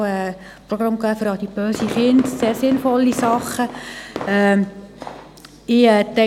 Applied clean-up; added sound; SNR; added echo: none; Fireworks; 14 dB; none.